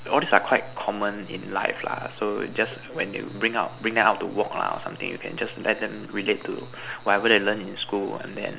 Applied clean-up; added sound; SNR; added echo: none; none; none; none.